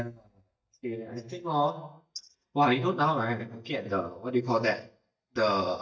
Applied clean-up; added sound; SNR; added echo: neural mask model DeepFilterNet 3.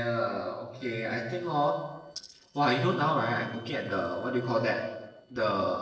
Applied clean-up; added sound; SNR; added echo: neural separator model SepFormer DNS4.